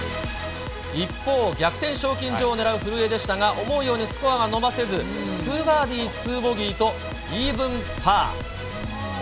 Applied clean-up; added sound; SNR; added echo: none; none; none; none.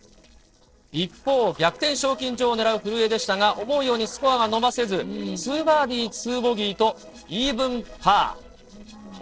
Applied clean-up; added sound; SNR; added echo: neural separator model SepFormer DNS4.